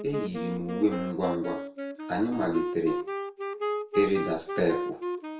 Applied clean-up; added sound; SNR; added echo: none; Wind instrument, woodwind instrument; 4 dB; reverberation time 0.3 s.